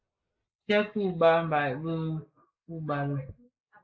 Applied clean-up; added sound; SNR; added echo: neural mask model Resemble Enhance denoiser.